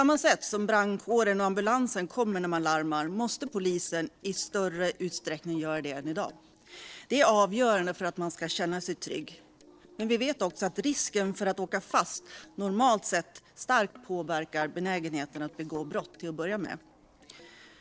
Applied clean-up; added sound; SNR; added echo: neural separator model SepFormer DNS4.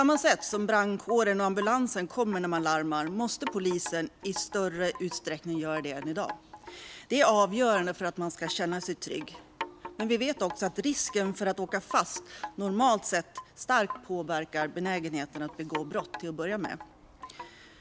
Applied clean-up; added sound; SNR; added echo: none; Wind chime; 15 dB; none.